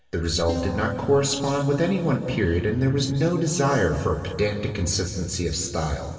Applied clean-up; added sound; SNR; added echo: none; Plucked string instrument; 15 dB; reverberation time 2.3 s.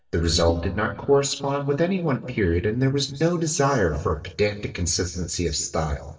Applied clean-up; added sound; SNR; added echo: neural mask model DeepFilterNet 3.